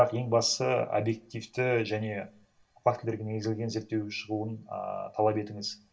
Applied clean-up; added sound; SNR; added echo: none; none; none; reverberation time 0.2 s.